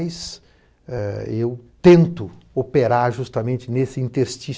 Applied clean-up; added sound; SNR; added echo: none; none; none; none.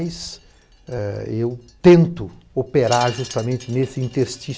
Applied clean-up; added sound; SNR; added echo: none; Wind chime; 20 dB; none.